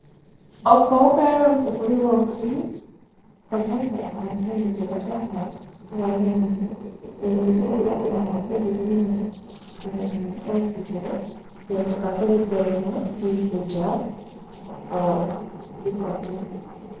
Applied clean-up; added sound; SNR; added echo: neural separator model SepFormer DNS4.